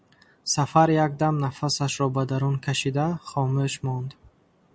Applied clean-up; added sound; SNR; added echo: none; none; none; none.